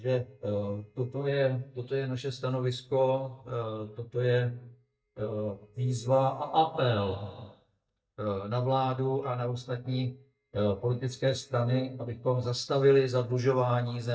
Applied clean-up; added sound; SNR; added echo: neural mask model DeepFilterNet 3.